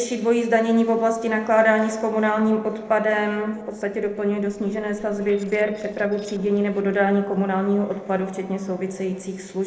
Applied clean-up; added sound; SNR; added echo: neural separator model SepFormer DNS4.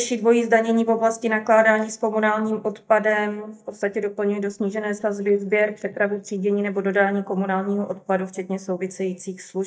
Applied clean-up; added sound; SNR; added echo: neural mask model DeepFilterNet 3.